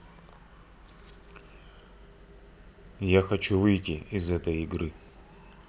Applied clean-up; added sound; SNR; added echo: none; none; none; none.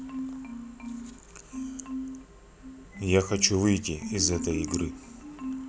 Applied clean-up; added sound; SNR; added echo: none; Marimba, xylophone; 7 dB; none.